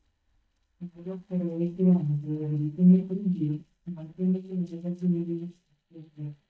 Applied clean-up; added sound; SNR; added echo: neural mask model DeepFilterNet 3.